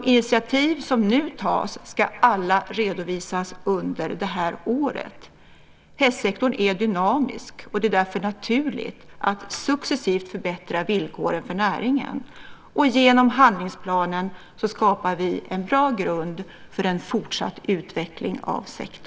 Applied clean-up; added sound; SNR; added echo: none; none; none; none.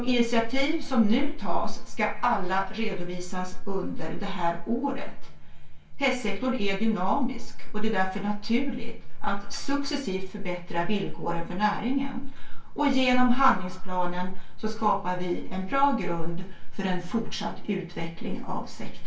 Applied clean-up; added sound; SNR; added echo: none; none; none; reverberation time 0.2 s.